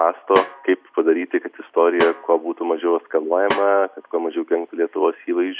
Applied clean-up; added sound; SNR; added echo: none; Snare drum; 11 dB; none.